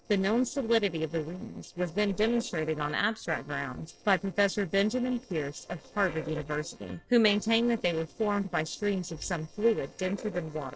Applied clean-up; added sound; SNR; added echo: neural separator model SepFormer DNS4.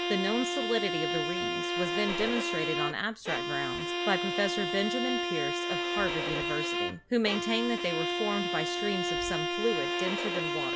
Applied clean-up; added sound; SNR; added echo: none; Bowed string instrument; -1 dB; none.